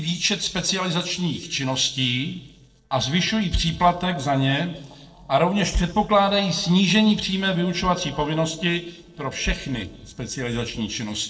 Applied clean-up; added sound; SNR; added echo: neural separator model SepFormer DNS4.